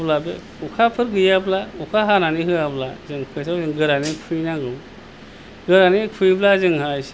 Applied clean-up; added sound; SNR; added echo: none; none; none; none.